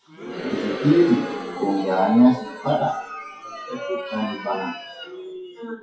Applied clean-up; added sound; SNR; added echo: classical method WPE with log-MMSE.